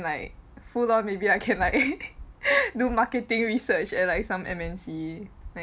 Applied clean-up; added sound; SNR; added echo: none; none; none; none.